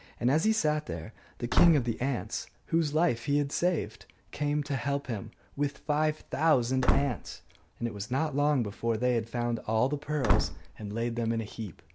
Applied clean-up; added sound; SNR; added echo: none; Slam / Wood; 1 dB; none.